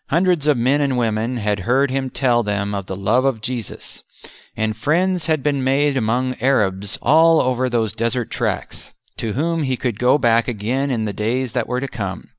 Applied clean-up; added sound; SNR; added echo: none; none; none; none.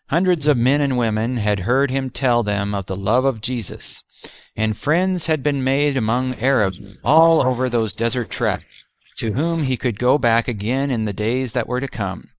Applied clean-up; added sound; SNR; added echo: neural mask model Resemble Enhance denoiser.